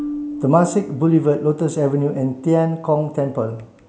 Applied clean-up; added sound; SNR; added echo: none; Marimba, xylophone; 15 dB; none.